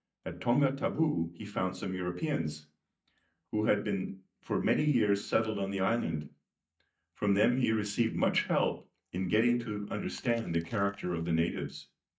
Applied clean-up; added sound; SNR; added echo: neural mask model DeepFilterNet 3.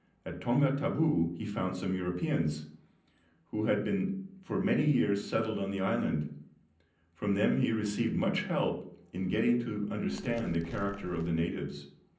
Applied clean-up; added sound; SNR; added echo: none; Animal; 16 dB; reverberation time 0.6 s.